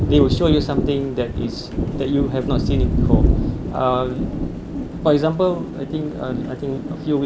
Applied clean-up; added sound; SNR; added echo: none; Thunder; 0 dB; none.